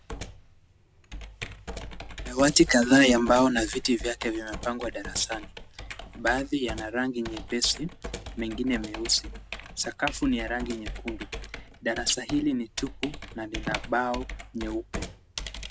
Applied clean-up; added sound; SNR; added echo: none; Computer keyboard; 11 dB; none.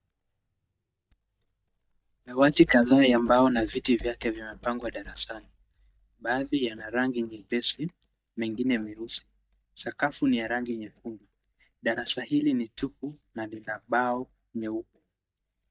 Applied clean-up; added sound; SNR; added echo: neural mask model DeepFilterNet 3.